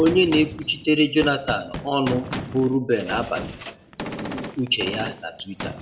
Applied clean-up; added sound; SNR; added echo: none; Gunshot, gunfire; 10 dB; reverberation time 0.4 s.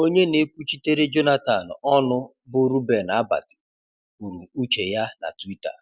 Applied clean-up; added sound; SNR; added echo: none; none; none; none.